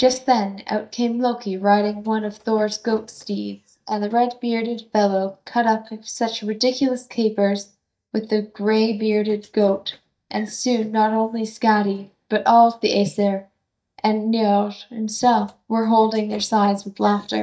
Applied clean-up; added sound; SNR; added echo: neural mask model DeepFilterNet 3.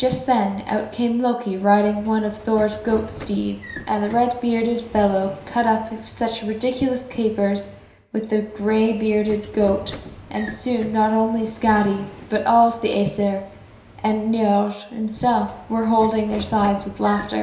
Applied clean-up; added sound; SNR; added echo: none; Sliding door / Train; 18 dB; reverberation time 0.7 s.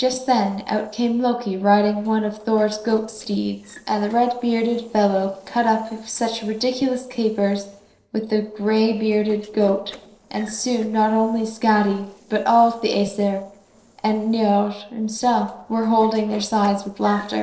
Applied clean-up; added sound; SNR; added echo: neural separator model SepFormer DNS4.